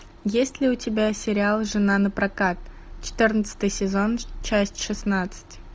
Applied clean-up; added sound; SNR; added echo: none; none; none; none.